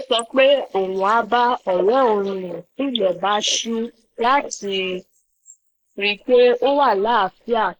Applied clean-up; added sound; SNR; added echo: neural mask model Resemble Enhance denoiser.